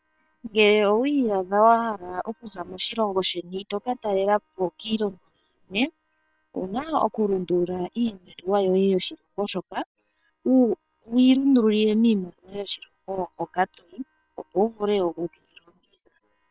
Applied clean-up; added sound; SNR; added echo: neural separator model SepFormer WHAM!.